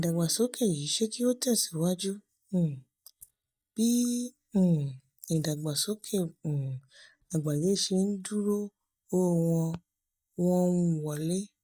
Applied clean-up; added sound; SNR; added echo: neural mask model DeepFilterNet 3.